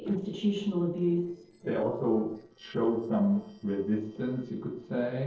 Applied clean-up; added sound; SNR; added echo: neural separator model SepFormer DNS4.